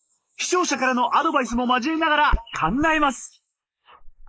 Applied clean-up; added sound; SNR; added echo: neural mask model Resemble Enhance denoiser.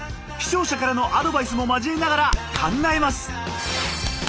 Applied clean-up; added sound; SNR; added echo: none; Bird vocalization, bird call, bird song; 12 dB; none.